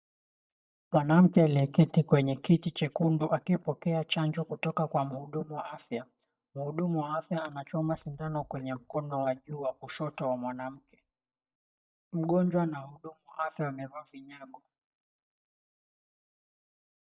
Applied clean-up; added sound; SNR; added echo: neural mask model DeepFilterNet 3.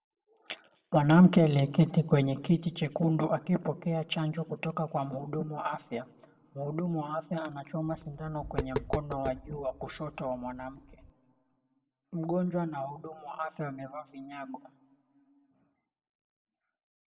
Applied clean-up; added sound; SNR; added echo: none; Tap; 10 dB; reverberation time 0.9 s.